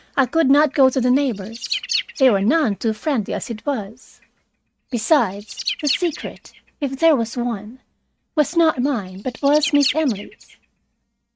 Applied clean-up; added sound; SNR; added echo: neural mask model RNNoise.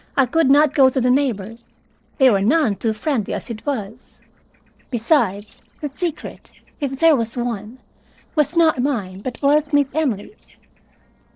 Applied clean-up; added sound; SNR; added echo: neural separator model SepFormer DNS4.